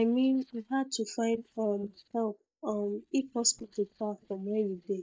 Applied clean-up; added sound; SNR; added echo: neural mask model DeepFilterNet 3.